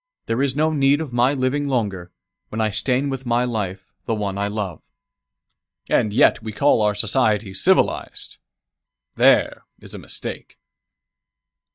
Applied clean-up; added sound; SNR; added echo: neural mask model DeepFilterNet 3.